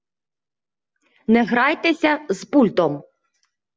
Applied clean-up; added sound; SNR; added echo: none; none; none; none.